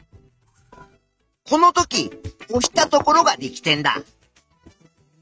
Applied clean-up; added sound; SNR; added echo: neural mask model RNNoise.